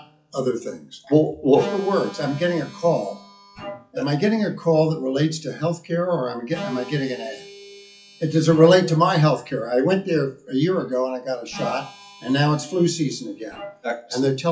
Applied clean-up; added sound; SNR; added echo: classical method WPE with log-MMSE.